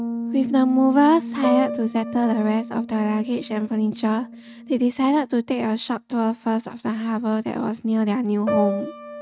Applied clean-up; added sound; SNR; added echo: neural mask model RNNoise.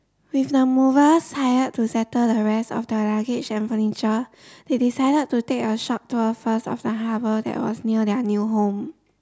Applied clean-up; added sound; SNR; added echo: none; none; none; none.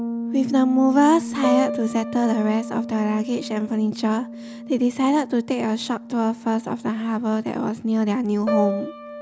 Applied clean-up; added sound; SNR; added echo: none; Bass guitar + Piano; 8 dB; none.